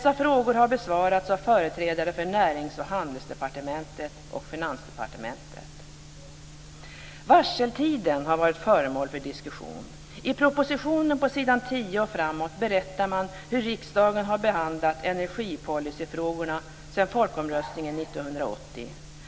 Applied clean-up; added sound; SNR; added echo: none; none; none; none.